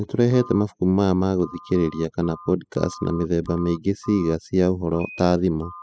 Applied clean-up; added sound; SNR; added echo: classical method spectral subtraction.